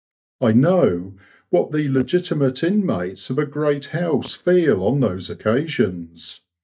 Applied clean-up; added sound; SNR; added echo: neural mask model DeepFilterNet 3.